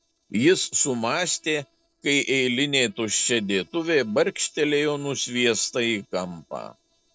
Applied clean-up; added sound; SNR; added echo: neural separator model SepFormer DNS4.